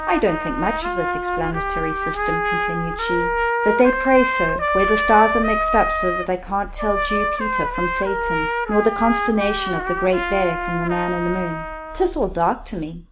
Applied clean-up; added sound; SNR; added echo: none; Trumpet; 3 dB; none.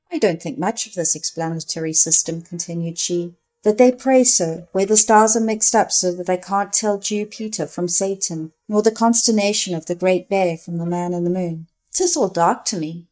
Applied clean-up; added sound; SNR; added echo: neural mask model DeepFilterNet 3.